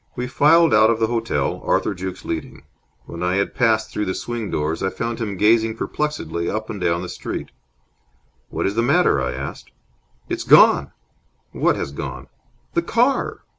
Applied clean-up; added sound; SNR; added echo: none; none; none; none.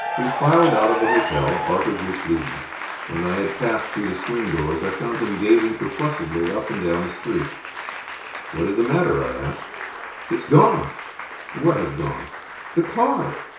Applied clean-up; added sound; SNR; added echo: none; Applause / Cheering; 7 dB; reverberation time 0.6 s.